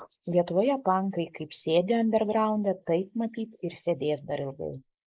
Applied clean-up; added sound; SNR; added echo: neural mask model Resemble Enhance denoiser.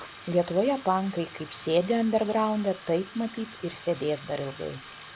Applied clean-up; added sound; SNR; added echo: none; Bathtub (filling or washing); 17 dB; none.